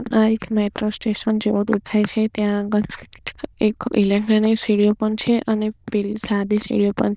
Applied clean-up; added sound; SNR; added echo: neural diffusion model UNIVERSE++.